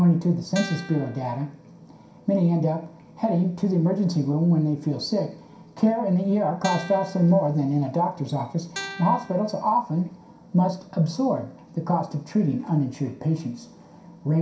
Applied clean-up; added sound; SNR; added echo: none; Guitar; 14 dB; reverberation time 0.5 s.